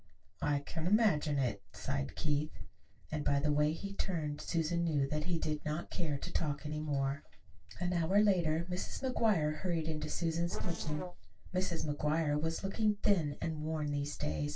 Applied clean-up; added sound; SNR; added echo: neural separator model SepFormer DNS4.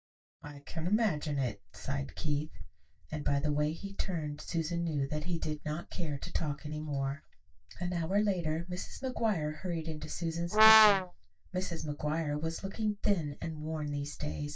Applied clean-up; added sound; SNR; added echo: neural mask model DeepFilterNet 3.